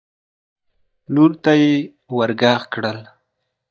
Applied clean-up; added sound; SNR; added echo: neural mask model DeepFilterNet 3.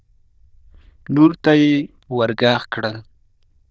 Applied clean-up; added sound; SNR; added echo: neural diffusion model UNIVERSE++.